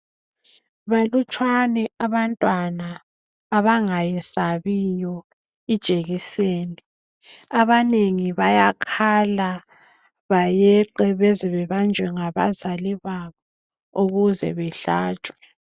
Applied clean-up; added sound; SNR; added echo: none; none; none; none.